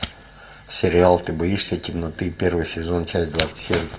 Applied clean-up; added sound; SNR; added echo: none; none; none; reverberation time 0.9 s.